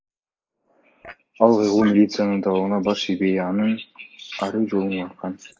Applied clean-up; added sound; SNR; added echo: neural mask model Resemble Enhance denoiser.